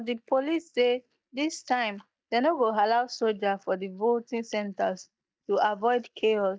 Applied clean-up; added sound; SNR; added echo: neural mask model DeepFilterNet 3.